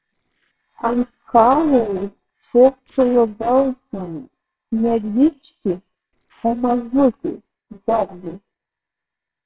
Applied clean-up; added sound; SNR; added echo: neural separator model SepFormer WHAMR!.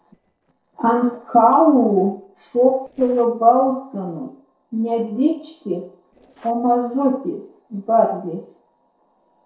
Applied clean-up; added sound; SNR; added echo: neural separator model SepFormer DNS4.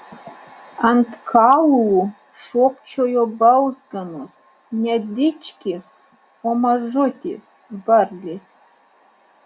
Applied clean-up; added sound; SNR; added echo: none; none; none; none.